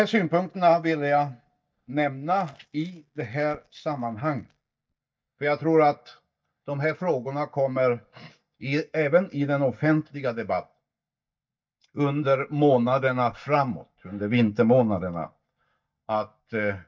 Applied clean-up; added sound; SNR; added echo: neural mask model DeepFilterNet 3.